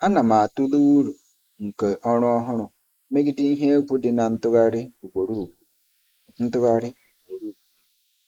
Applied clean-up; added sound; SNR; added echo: neural mask model Resemble Enhance denoiser.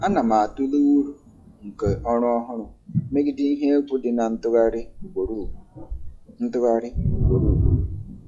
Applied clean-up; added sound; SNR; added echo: classical method log-MMSE.